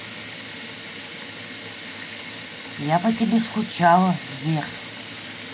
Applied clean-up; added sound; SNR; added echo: none; none; none; none.